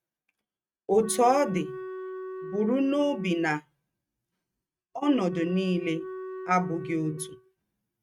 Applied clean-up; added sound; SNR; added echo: neural mask model RNNoise.